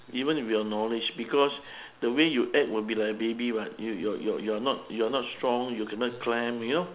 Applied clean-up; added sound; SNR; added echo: none; none; none; none.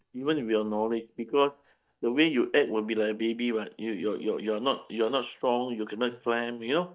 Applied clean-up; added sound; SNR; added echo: neural mask model DeepFilterNet 3.